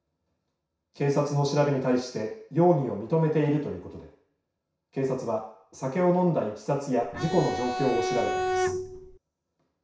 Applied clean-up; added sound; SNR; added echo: none; Bowed string instrument; 2 dB; reverberation time 0.6 s.